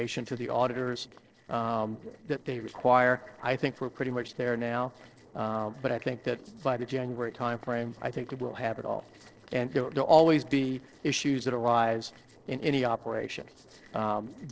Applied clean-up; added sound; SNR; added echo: neural separator model SepFormer DNS4.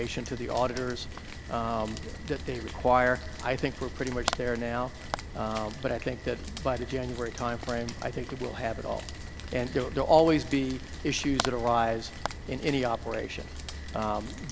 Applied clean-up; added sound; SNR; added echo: none; Rain; 8 dB; none.